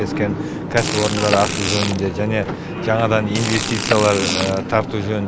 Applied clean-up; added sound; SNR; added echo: none; Fart; 7 dB; none.